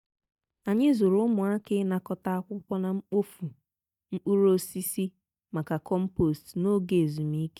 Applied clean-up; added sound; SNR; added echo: neural mask model DeepFilterNet 3.